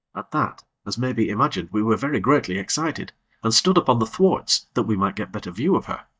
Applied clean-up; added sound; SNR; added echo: neural mask model DeepFilterNet 3.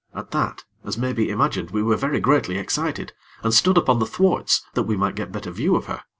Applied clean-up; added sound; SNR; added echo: none; none; none; none.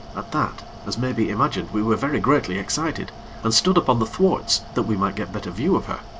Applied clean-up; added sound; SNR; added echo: none; Mechanical fan; 15 dB; none.